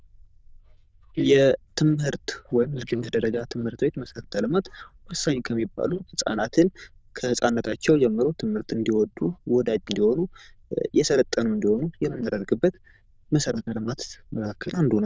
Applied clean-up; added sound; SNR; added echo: neural diffusion model UNIVERSE++.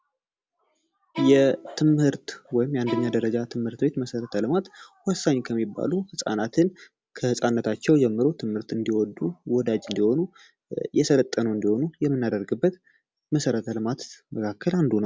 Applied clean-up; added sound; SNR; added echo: none; Bowed string instrument; 11 dB; none.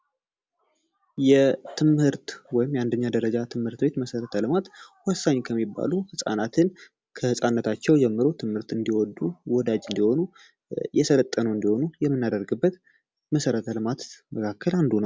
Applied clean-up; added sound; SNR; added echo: none; none; none; none.